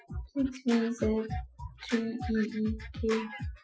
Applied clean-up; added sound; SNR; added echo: classical method Wiener filter.